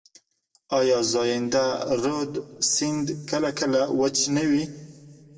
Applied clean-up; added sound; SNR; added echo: none; none; none; reverberation time 1.3 s.